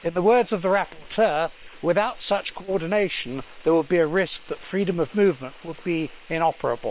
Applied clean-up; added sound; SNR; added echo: neural separator model SepFormer WHAM!.